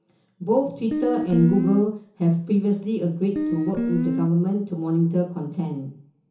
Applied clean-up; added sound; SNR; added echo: none; Guitar; 2 dB; reverberation time 0.7 s.